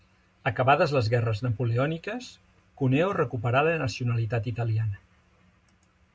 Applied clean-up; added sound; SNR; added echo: none; none; none; none.